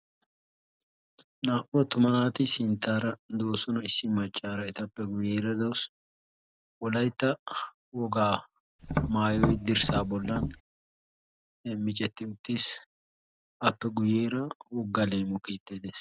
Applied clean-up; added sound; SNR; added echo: none; Tap; 2 dB; none.